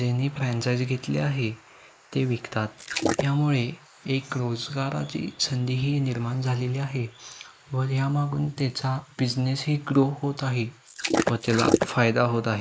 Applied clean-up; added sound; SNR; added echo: neural mask model Resemble Enhance denoiser.